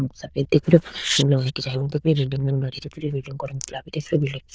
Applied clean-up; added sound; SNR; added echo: neural diffusion model UNIVERSE++.